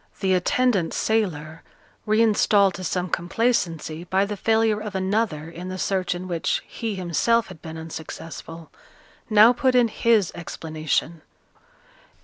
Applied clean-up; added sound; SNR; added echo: none; none; none; none.